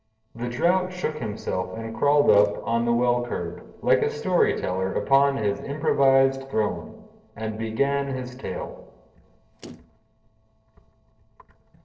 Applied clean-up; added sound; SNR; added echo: neural separator model SepFormer DNS4.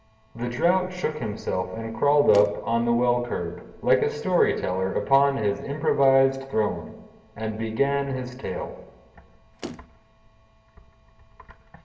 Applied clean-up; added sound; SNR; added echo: none; Motor vehicle (road); 16 dB; reverberation time 1.5 s.